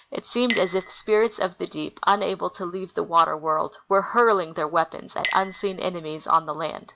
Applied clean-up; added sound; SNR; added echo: none; Chink, clink; 13 dB; none.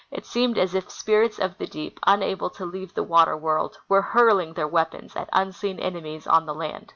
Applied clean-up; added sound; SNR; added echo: none; none; none; none.